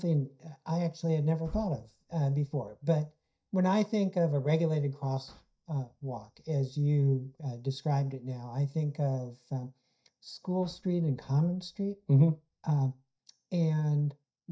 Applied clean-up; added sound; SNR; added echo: neural mask model DeepFilterNet 3.